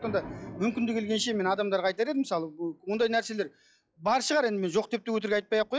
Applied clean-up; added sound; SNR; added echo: classical method log-MMSE.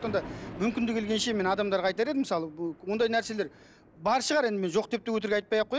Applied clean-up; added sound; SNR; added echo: none; Thunder; 18 dB; none.